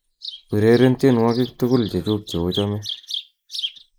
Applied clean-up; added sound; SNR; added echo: neural mask model Resemble Enhance denoiser.